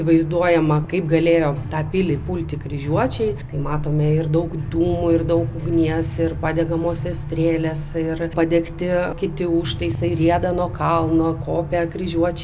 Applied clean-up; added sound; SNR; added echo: none; none; none; none.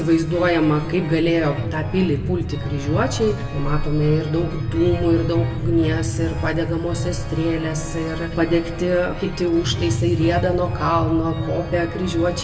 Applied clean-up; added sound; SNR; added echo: none; Organ; 18 dB; reverberation time 1.6 s.